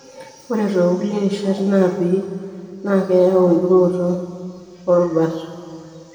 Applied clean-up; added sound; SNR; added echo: none; none; none; reverberation time 1.9 s.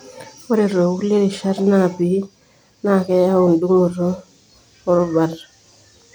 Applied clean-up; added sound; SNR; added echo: none; none; none; none.